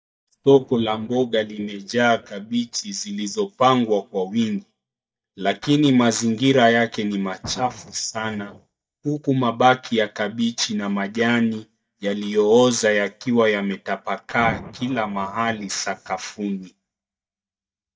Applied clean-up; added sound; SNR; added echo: neural mask model DeepFilterNet 3.